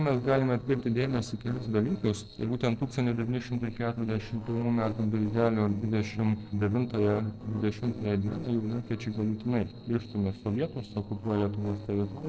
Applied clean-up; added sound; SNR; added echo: neural separator model SepFormer DNS4.